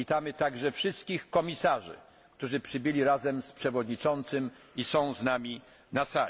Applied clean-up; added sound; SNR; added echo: none; none; none; none.